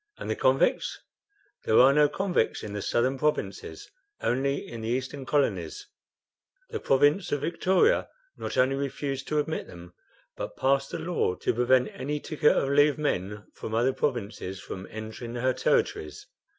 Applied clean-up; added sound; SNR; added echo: none; none; none; none.